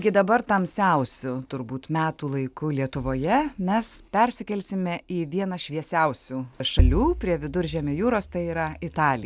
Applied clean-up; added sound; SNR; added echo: none; none; none; none.